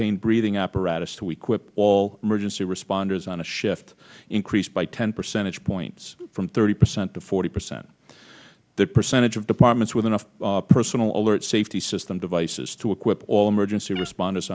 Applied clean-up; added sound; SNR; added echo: none; Meow; 18 dB; none.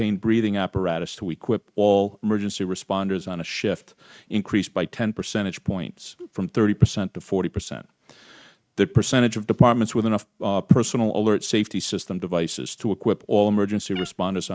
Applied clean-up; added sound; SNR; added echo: neural mask model RNNoise.